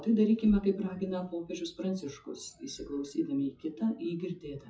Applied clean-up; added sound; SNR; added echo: classical method WPE with log-MMSE.